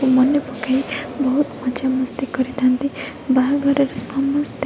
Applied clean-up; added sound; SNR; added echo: none; none; none; none.